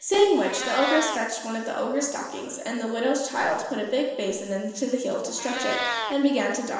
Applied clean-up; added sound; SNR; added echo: none; Meow; 10 dB; reverberation time 1.1 s.